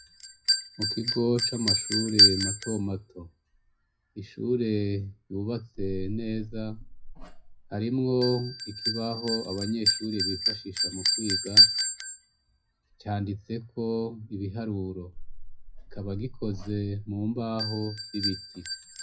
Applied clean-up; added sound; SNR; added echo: classical method WPE with log-MMSE.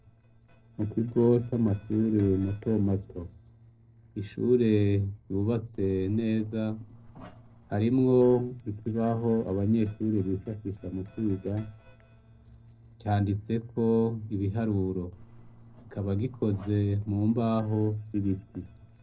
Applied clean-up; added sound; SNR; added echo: neural separator model SepFormer DNS4.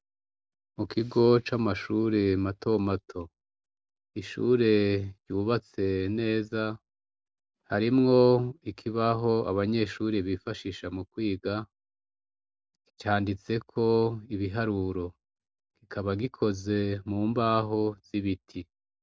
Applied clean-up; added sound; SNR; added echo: none; none; none; none.